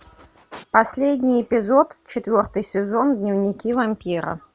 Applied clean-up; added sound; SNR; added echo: none; none; none; none.